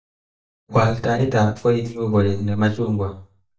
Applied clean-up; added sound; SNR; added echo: neural mask model DeepFilterNet 3.